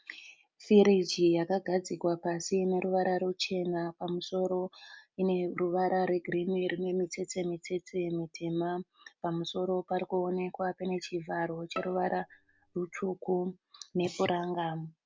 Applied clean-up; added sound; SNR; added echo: none; Bowed string instrument; 16 dB; none.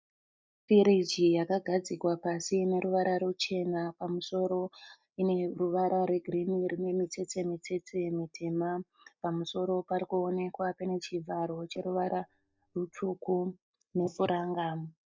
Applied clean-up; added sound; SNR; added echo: neural mask model DeepFilterNet 3.